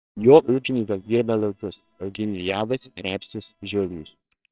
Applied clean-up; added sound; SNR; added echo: neural separator model SepFormer WHAMR!.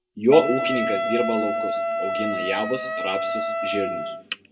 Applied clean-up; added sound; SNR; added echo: none; Wind instrument, woodwind instrument; 1 dB; reverberation time 0.9 s.